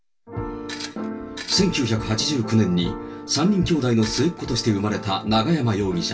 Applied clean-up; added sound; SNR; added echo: none; Tools; 14 dB; reverberation time 0.2 s.